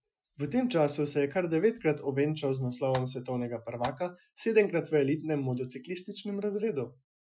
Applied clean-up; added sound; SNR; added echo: classical method Wiener filter.